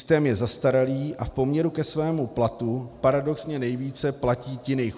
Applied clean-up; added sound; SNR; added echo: none; none; none; none.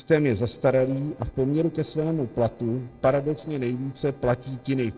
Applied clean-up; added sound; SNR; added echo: neural separator model SepFormer DNS4.